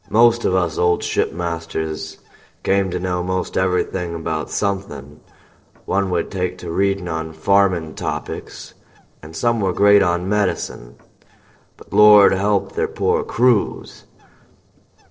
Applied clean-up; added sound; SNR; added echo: neural separator model SepFormer DNS4.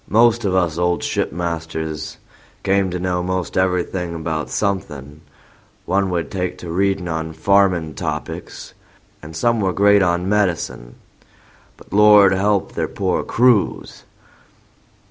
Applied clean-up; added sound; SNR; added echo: none; none; none; none.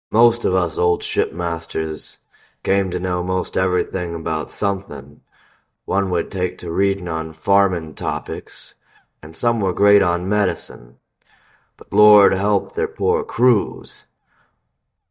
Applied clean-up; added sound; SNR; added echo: neural mask model DeepFilterNet 3.